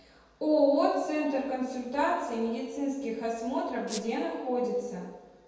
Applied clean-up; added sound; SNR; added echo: none; Squeak; 13 dB; reverberation time 1.0 s.